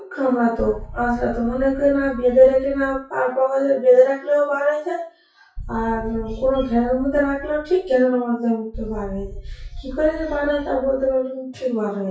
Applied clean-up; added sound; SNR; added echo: classical method WPE with log-MMSE.